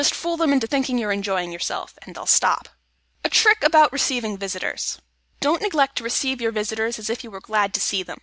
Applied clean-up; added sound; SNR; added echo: none; none; none; none.